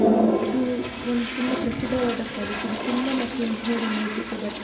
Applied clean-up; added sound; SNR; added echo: none; Toilet flush; 0 dB; reverberation time 2.5 s.